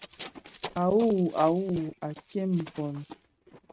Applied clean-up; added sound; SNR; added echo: neural mask model RNNoise.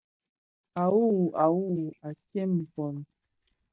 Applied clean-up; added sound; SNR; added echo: neural mask model DeepFilterNet 3.